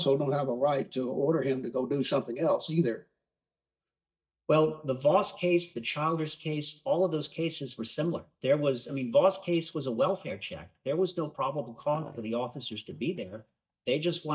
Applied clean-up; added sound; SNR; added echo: neural mask model DeepFilterNet 3.